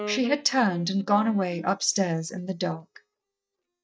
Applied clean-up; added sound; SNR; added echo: neural mask model DeepFilterNet 3.